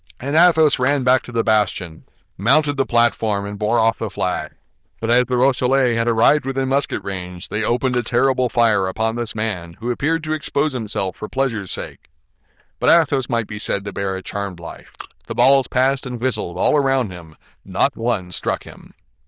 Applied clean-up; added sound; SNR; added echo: neural diffusion model UNIVERSE++.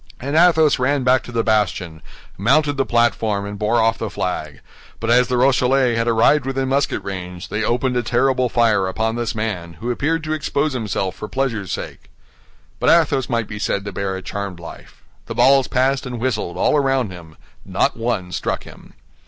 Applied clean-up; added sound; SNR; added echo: none; none; none; none.